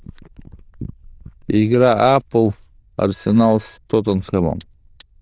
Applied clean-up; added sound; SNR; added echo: neural diffusion model UNIVERSE++.